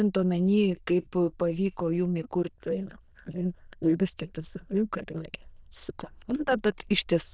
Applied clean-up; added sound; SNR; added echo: neural diffusion model UNIVERSE++.